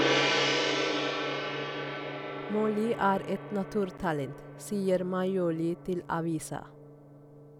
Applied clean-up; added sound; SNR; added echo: none; Gong; 1 dB; none.